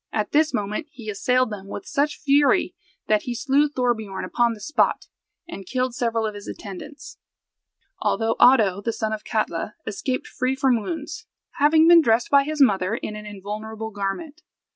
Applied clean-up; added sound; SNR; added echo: none; none; none; none.